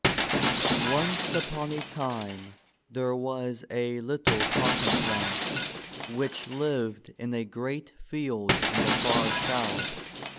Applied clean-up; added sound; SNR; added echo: none; Shatter; -4 dB; none.